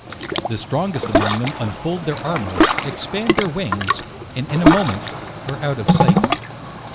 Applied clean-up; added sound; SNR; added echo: none; Ocean; -4 dB; none.